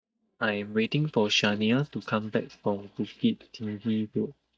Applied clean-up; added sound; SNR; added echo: neural mask model DeepFilterNet 3.